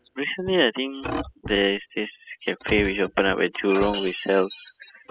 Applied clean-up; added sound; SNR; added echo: classical method spectral subtraction.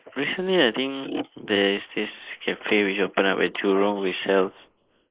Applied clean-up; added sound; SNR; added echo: neural mask model Resemble Enhance denoiser.